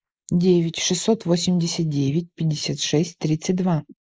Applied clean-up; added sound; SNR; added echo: neural mask model Resemble Enhance denoiser.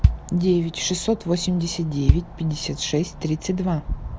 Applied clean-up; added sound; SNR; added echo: none; Bass drum; 3 dB; none.